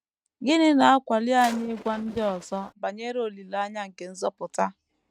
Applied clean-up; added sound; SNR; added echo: neural mask model RNNoise.